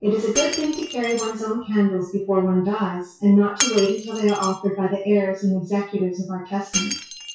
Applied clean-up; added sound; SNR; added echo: classical method WPE with log-MMSE.